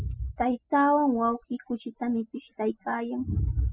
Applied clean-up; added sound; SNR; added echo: classical method spectral subtraction.